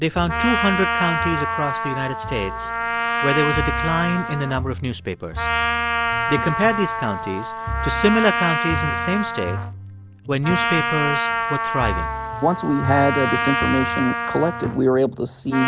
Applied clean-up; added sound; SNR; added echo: none; Trumpet; 2 dB; none.